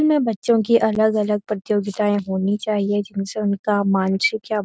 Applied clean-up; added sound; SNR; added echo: none; none; none; none.